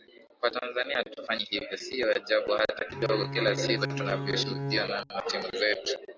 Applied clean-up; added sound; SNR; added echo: none; Bowed string instrument; 6 dB; none.